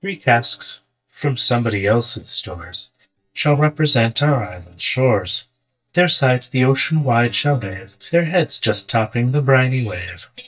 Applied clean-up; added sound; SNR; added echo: neural mask model DeepFilterNet 3.